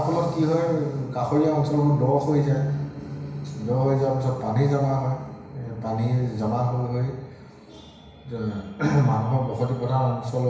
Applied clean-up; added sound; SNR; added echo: none; none; none; reverberation time 1.0 s.